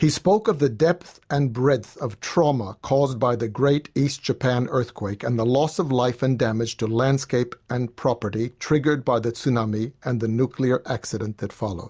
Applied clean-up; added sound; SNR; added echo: none; none; none; none.